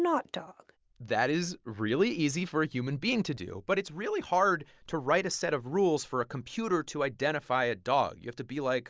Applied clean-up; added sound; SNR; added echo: none; none; none; none.